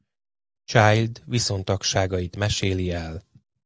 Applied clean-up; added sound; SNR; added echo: none; none; none; none.